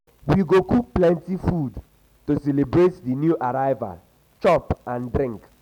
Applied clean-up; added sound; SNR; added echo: none; none; none; none.